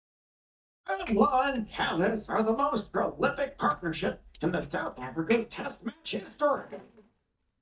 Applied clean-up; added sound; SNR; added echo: neural mask model DeepFilterNet 3.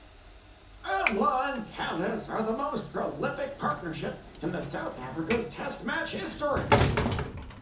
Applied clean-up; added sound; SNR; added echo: none; Sliding door / Train; 2 dB; reverberation time 0.7 s.